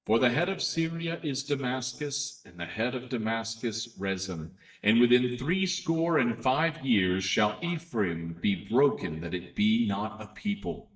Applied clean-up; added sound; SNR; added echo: neural mask model DeepFilterNet 3.